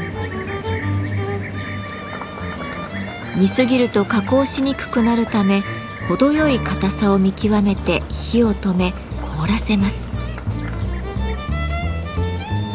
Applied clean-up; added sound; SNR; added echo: none; Fixed-wing aircraft, airplane; 18 dB; none.